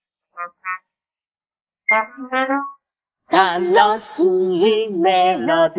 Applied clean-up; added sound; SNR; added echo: neural mask model Resemble Enhance denoiser.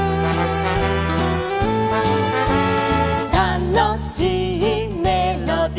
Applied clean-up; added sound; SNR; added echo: none; none; none; none.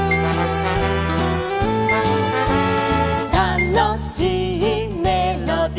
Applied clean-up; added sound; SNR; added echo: none; Marimba, xylophone; 14 dB; none.